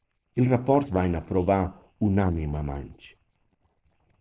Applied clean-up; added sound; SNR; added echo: neural separator model SepFormer DNS4.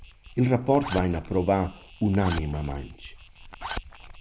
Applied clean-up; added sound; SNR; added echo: none; Zipper (clothing) + Insect; 10 dB; none.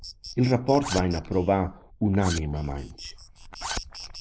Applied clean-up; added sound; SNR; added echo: neural mask model Resemble Enhance denoiser.